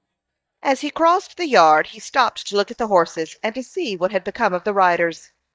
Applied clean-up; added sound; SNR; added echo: neural mask model DeepFilterNet 3.